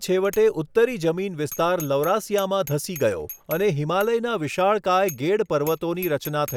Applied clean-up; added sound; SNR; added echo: none; Bicycle bell; 20 dB; none.